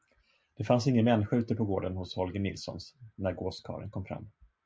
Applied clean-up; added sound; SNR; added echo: none; none; none; none.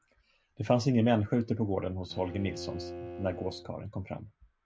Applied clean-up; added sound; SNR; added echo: none; Bowed string instrument; 15 dB; none.